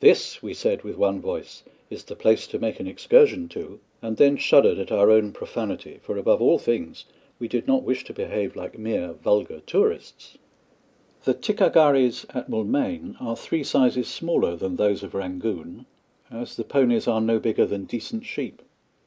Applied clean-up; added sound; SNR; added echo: neural mask model Resemble Enhance denoiser.